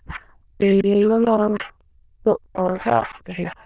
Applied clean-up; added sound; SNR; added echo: neural diffusion model UNIVERSE++.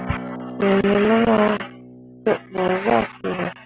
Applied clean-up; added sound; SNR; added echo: none; Acoustic guitar; 16 dB; none.